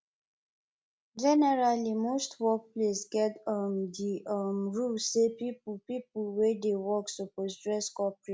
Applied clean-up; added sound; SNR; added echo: none; none; none; none.